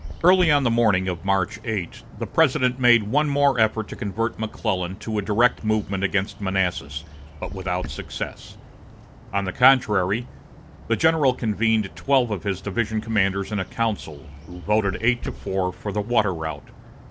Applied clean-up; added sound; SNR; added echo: none; Bird; 15 dB; none.